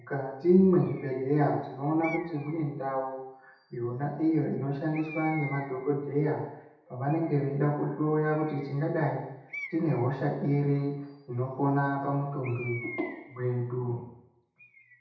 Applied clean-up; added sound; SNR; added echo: none; Bird; 19 dB; reverberation time 0.8 s.